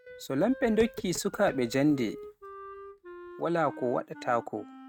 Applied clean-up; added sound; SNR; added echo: neural mask model RNNoise.